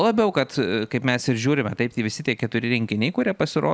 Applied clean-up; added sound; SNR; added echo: none; none; none; none.